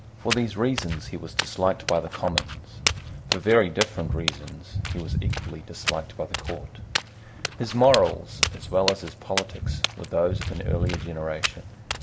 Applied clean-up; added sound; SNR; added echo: none; Walk, footsteps; 3 dB; none.